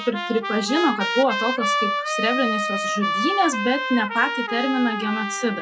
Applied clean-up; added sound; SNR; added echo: classical method log-MMSE.